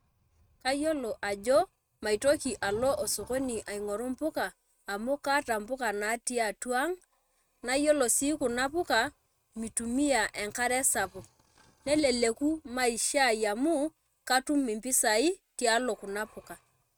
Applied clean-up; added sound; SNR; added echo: neural mask model RNNoise.